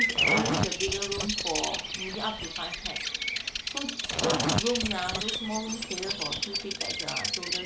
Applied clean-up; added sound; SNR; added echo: none; Zipper (clothing) + Bird vocalization, bird call, bird song; -4 dB; none.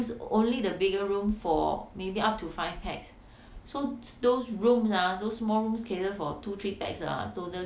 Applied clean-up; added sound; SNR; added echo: none; none; none; none.